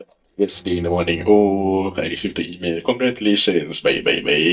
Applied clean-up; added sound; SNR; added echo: neural mask model DeepFilterNet 3.